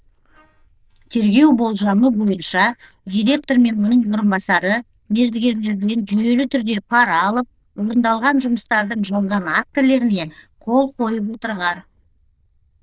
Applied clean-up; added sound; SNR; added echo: neural diffusion model UNIVERSE++.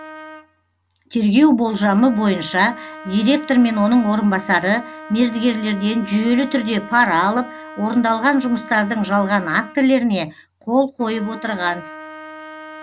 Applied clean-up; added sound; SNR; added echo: none; Trumpet; 17 dB; none.